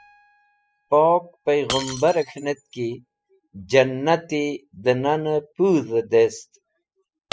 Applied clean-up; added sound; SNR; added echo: classical method spectral subtraction.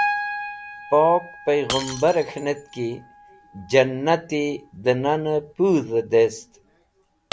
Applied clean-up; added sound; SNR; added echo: none; Shatter + Piano; 11 dB; none.